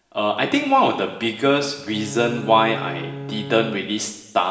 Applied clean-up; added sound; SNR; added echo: none; Bowed string instrument; 11 dB; reverberation time 1.1 s.